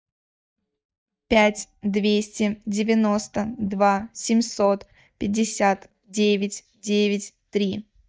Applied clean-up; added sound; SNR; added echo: neural mask model DeepFilterNet 3.